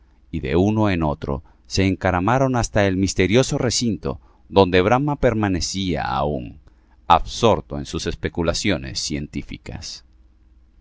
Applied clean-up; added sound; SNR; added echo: none; none; none; none.